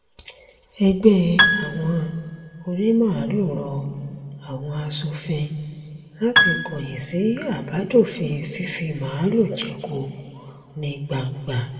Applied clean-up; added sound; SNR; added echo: none; Piano; 0 dB; reverberation time 1.9 s.